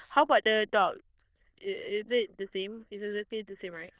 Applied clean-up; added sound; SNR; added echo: neural diffusion model UNIVERSE++.